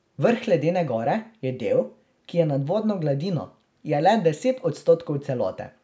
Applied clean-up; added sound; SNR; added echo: none; none; none; none.